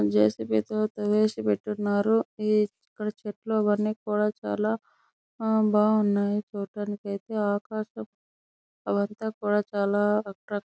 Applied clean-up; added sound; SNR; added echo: none; none; none; none.